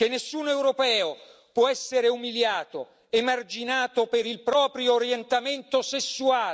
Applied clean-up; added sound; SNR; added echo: none; none; none; none.